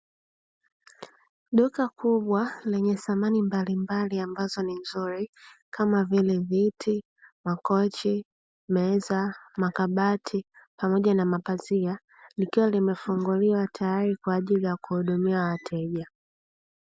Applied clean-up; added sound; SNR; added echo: none; none; none; none.